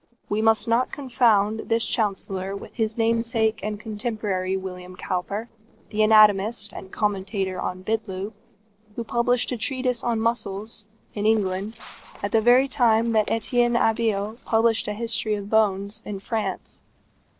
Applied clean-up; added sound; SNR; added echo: neural separator model SepFormer DNS4.